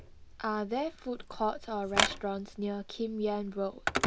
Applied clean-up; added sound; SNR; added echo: none; Telephone; -3 dB; none.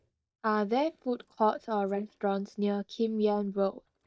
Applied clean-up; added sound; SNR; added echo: neural mask model DeepFilterNet 3.